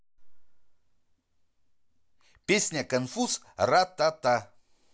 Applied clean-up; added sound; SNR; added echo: none; none; none; none.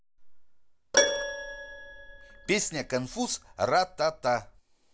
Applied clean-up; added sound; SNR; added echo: none; Keyboard (musical); 1 dB; none.